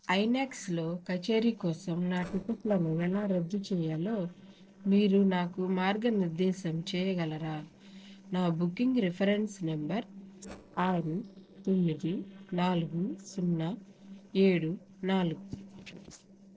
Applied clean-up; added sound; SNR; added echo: neural separator model SepFormer DNS4.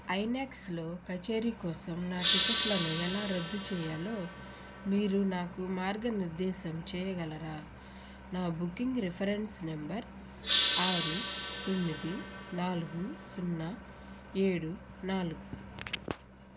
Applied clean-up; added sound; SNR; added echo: none; Gong; -3 dB; none.